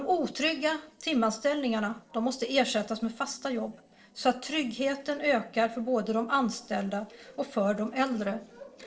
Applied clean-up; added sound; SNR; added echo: neural separator model SepFormer DNS4.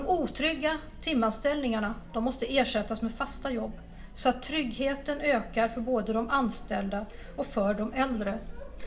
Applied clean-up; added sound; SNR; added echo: none; Chatter; 13 dB; reverberation time 0.5 s.